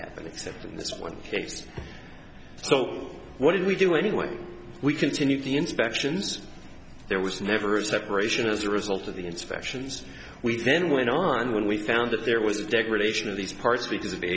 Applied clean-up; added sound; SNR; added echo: none; none; none; none.